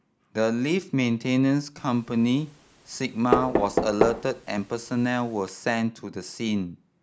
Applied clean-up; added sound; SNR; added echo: none; Knock; 4 dB; none.